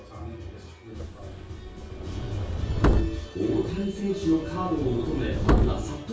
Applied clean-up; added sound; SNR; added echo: none; Subway, metro, underground; -1 dB; reverberation time 0.6 s.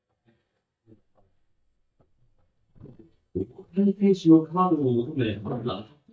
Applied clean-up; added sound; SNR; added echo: neural mask model DeepFilterNet 3.